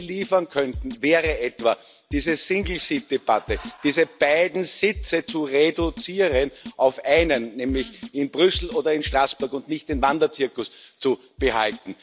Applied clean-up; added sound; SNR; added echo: none; Drum kit; 15 dB; none.